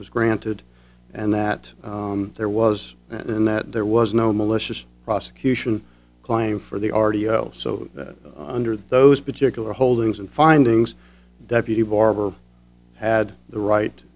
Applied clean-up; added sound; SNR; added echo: none; none; none; none.